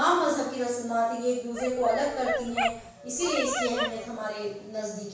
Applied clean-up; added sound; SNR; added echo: none; Dog; 4 dB; reverberation time 0.7 s.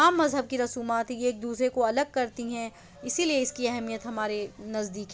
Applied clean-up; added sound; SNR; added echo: none; none; none; none.